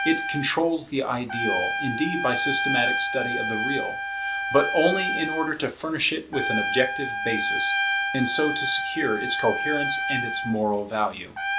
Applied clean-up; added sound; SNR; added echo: none; Trumpet; 2 dB; none.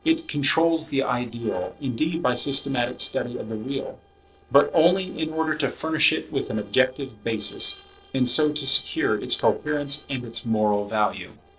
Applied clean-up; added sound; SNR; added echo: neural separator model SepFormer DNS4.